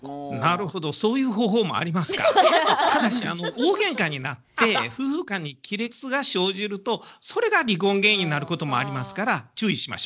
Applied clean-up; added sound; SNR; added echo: none; none; none; none.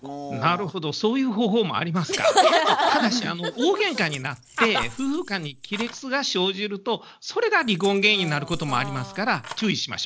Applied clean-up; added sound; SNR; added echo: none; Keys jangling; 17 dB; none.